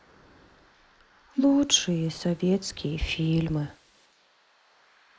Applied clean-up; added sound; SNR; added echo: neural mask model Resemble Enhance denoiser.